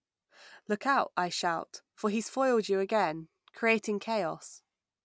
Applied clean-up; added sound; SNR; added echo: none; none; none; none.